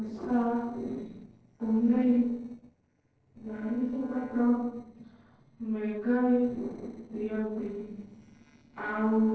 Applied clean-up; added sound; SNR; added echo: neural separator model SepFormer DNS4.